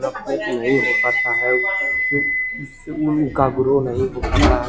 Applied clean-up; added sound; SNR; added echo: classical method log-MMSE.